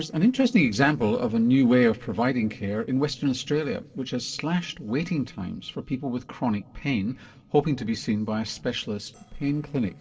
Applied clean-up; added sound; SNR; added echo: neural separator model SepFormer DNS4.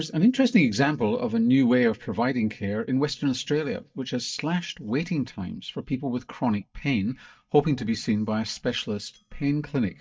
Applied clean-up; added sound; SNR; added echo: neural mask model DeepFilterNet 3.